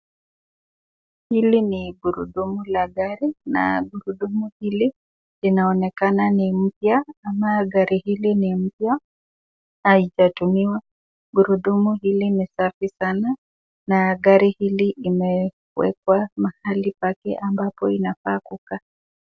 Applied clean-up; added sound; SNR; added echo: none; none; none; none.